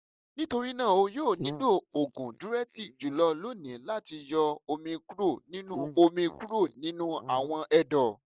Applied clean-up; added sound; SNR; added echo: neural mask model Resemble Enhance denoiser.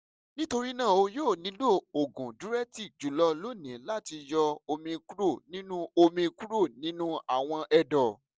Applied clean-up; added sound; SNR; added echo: none; none; none; none.